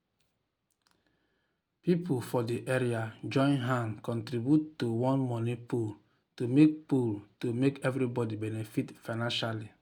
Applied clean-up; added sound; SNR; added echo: none; none; none; none.